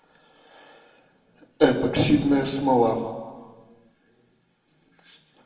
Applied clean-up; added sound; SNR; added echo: none; none; none; reverberation time 1.5 s.